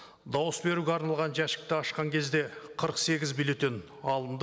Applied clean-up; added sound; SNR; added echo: none; none; none; none.